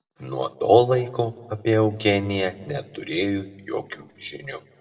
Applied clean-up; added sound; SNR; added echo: none; none; none; reverberation time 1.2 s.